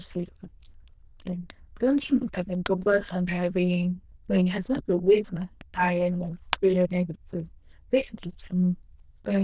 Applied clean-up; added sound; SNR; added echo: neural diffusion model UNIVERSE++.